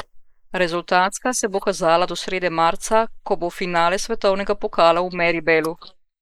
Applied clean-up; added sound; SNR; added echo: neural mask model Resemble Enhance denoiser.